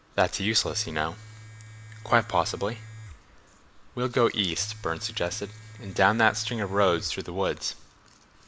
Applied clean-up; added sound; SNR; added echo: none; Domestic sounds, home sounds; 17 dB; none.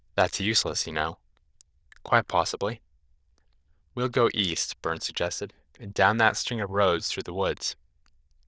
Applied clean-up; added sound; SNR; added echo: neural diffusion model UNIVERSE++.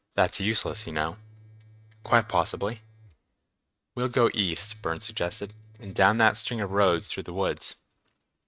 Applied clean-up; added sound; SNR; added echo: neural mask model RNNoise.